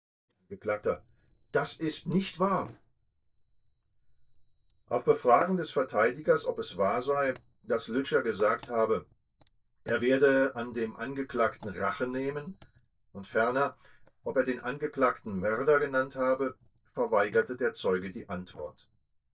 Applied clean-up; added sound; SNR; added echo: neural mask model DeepFilterNet 3.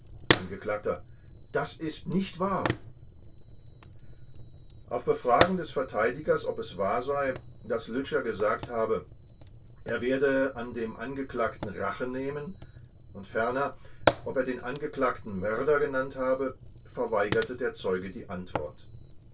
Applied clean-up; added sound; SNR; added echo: none; Fire; 7 dB; reverberation time 0.2 s.